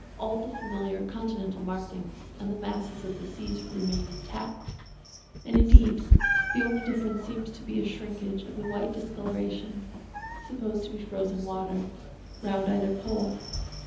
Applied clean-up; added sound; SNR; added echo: none; Meow; -3 dB; reverberation time 0.9 s.